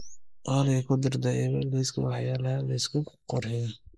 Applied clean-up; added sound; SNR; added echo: neural mask model Resemble Enhance denoiser.